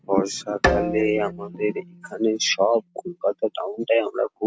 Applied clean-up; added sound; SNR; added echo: none; Bowed string instrument; 6 dB; none.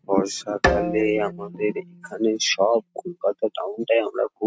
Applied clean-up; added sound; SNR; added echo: neural mask model RNNoise.